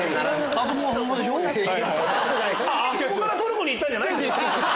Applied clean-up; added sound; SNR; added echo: none; Keyboard (musical); 18 dB; none.